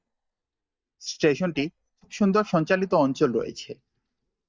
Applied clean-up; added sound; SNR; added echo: neural mask model DeepFilterNet 3.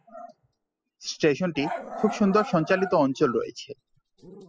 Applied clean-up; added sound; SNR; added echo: classical method spectral subtraction.